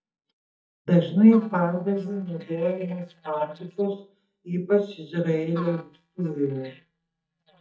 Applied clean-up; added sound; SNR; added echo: neural mask model DeepFilterNet 3.